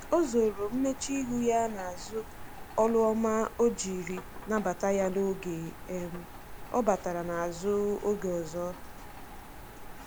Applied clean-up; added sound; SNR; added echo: none; Rain; 12 dB; none.